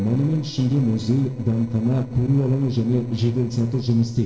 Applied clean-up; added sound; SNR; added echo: neural separator model SepFormer DNS4.